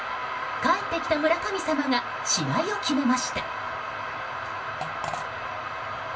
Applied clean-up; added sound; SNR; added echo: none; Fart; 11 dB; reverberation time 0.2 s.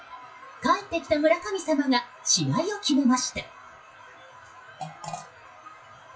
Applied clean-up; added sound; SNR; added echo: classical method WPE with log-MMSE.